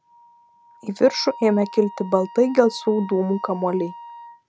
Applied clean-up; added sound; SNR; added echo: none; Wind instrument, woodwind instrument; 18 dB; none.